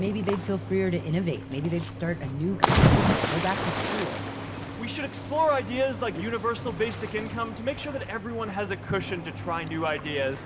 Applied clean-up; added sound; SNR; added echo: none; Cricket / Waves, surf; 0 dB; reverberation time 0.7 s.